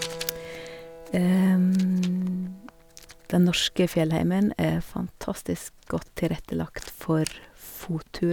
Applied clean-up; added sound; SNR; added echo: none; Writing + Keyboard (musical); 18 dB; none.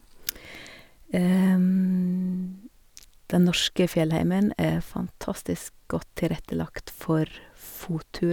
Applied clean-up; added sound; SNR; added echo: none; none; none; none.